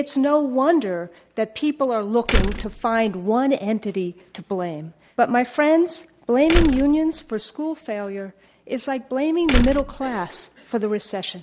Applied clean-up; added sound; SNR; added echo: none; Slam; 1 dB; none.